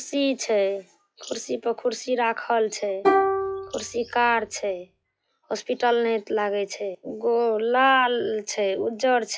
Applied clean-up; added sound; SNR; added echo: classical method log-MMSE.